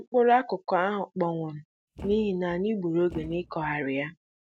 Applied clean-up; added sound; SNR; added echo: none; Thump, thud; 18 dB; none.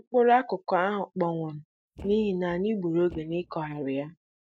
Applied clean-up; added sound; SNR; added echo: neural mask model DeepFilterNet 3.